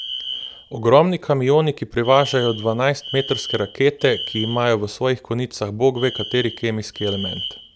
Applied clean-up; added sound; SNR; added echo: none; Alarm; 13 dB; none.